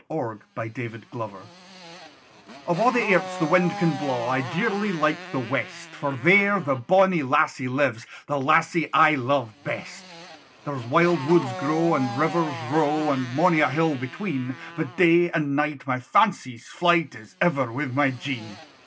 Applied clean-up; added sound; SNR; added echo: none; Motorcycle; 15 dB; none.